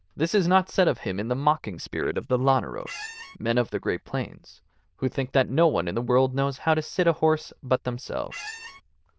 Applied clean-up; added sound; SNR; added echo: neural diffusion model UNIVERSE++.